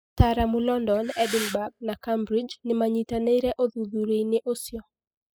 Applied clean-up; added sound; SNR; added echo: classical method spectral subtraction.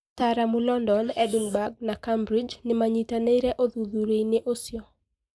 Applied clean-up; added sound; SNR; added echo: neural mask model Resemble Enhance denoiser.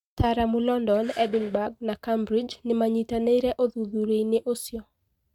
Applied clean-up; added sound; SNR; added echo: neural mask model RNNoise.